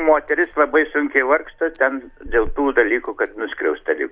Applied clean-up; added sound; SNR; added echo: none; Crackle; 16 dB; none.